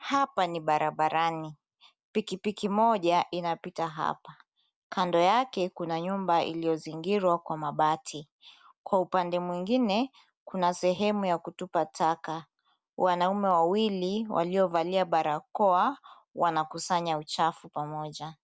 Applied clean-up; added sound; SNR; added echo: none; none; none; none.